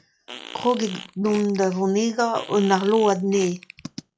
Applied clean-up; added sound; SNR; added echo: classical method log-MMSE.